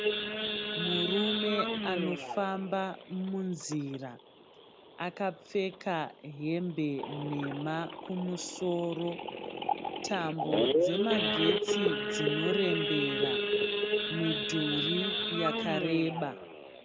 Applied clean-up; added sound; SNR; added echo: none; Idling / Sawing / Accelerating, revving, vroom; -1 dB; none.